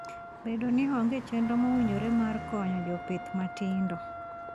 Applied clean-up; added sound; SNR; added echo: none; Wind instrument, woodwind instrument + Car passing by; 10 dB; none.